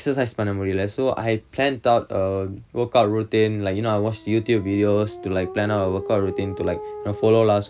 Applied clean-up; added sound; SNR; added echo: none; Dog; 16 dB; none.